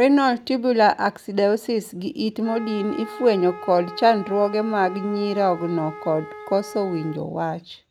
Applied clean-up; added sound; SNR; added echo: none; Wind instrument, woodwind instrument; 17 dB; none.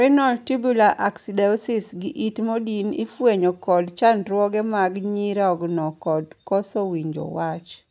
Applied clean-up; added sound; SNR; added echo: none; none; none; none.